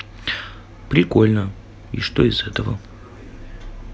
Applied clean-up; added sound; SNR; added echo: none; none; none; none.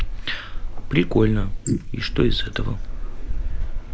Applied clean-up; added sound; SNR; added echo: neural mask model Resemble Enhance denoiser.